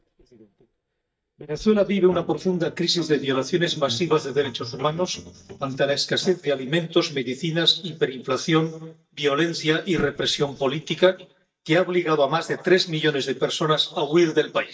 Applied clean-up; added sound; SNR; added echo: neural mask model DeepFilterNet 3.